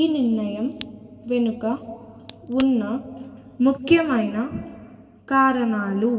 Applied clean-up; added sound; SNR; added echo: none; Crack; 15 dB; reverberation time 1.8 s.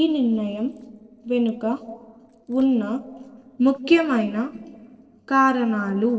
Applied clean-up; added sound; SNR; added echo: neural separator model SepFormer DNS4.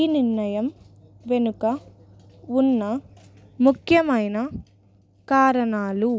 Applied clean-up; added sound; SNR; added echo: none; none; none; none.